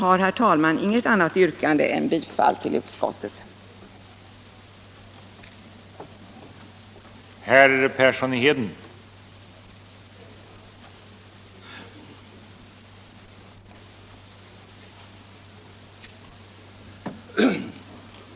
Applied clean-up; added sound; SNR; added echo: none; none; none; none.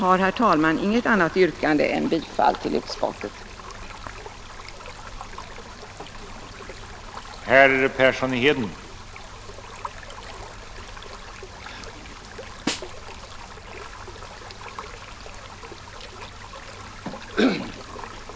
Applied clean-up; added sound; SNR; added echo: none; Snare drum + Stream; 12 dB; none.